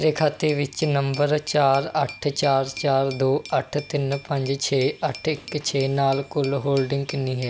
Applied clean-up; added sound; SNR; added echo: none; Glass; 19 dB; none.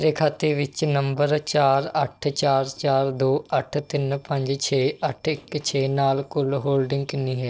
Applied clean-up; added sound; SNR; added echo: neural separator model SepFormer DNS4.